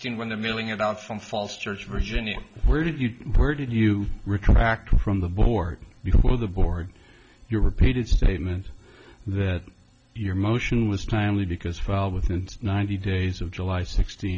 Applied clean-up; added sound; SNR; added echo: none; none; none; none.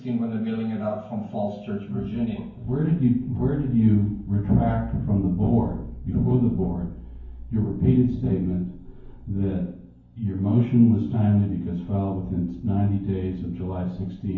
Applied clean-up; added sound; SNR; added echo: none; none; none; reverberation time 0.9 s.